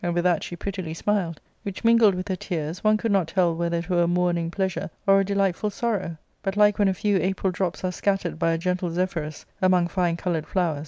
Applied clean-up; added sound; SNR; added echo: none; none; none; none.